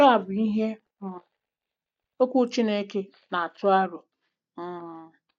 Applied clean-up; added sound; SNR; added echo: neural mask model DeepFilterNet 3.